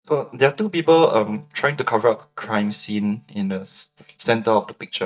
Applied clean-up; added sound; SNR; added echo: neural mask model DeepFilterNet 3.